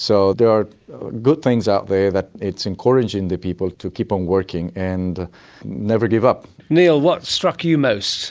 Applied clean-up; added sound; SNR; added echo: none; none; none; none.